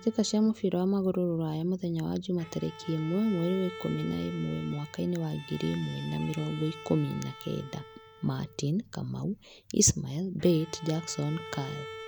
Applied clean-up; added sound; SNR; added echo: none; Bowed string instrument; 16 dB; none.